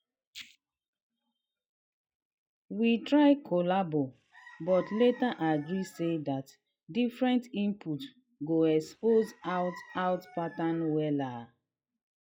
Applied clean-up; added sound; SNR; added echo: classical method log-MMSE.